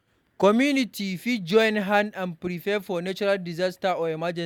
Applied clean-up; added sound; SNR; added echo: none; none; none; none.